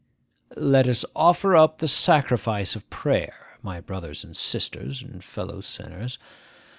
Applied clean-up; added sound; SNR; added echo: none; none; none; none.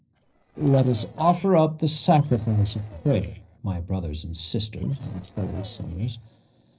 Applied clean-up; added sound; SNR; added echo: neural separator model SepFormer DNS4.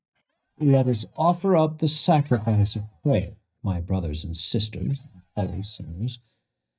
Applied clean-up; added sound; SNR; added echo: neural mask model DeepFilterNet 3.